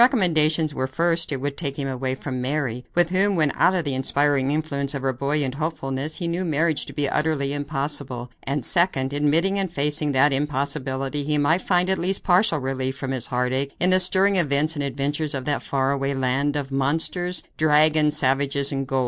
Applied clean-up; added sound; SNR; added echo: none; none; none; none.